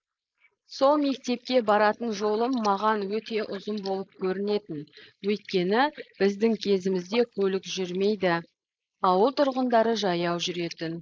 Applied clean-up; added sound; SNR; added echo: neural mask model Resemble Enhance denoiser.